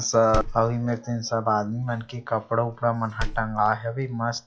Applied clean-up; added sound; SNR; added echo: classical method log-MMSE.